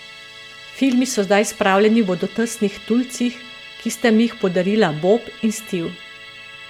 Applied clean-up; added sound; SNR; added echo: none; Musical instrument; 19 dB; none.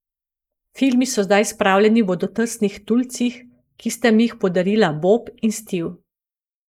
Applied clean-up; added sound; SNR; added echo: neural mask model Resemble Enhance denoiser.